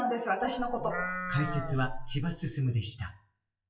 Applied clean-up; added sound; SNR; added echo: classical method WPE with log-MMSE.